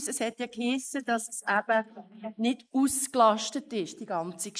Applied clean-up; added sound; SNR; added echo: neural mask model Resemble Enhance denoiser.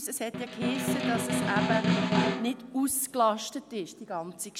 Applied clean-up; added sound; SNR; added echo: none; Snare drum; -2 dB; none.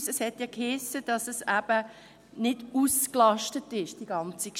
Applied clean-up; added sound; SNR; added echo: none; none; none; none.